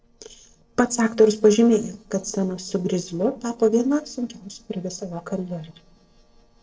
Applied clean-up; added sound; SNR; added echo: neural separator model SepFormer DNS4.